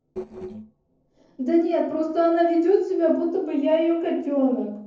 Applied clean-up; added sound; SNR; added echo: neural separator model SepFormer DNS4.